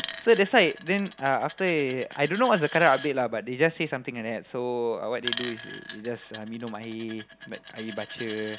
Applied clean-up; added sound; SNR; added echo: none; Coin (dropping); 10 dB; none.